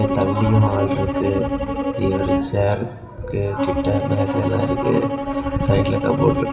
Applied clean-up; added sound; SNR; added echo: none; Bowed string instrument; 3 dB; reverberation time 0.9 s.